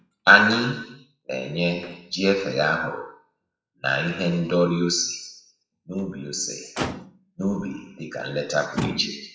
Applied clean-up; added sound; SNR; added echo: classical method WPE with log-MMSE.